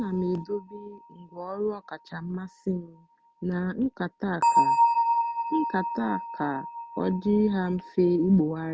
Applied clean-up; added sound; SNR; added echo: none; Bell; 2 dB; none.